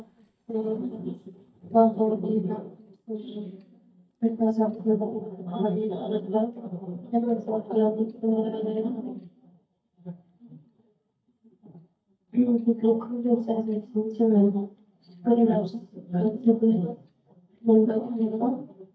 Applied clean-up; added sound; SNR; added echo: neural mask model DeepFilterNet 3.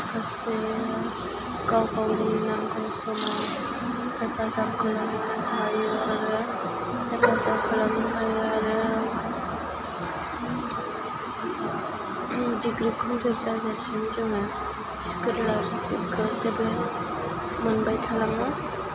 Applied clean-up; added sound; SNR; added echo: none; none; none; none.